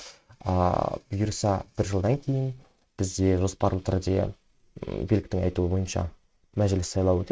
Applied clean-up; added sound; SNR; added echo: neural mask model RNNoise.